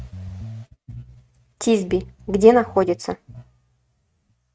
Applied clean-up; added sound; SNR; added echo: neural mask model RNNoise.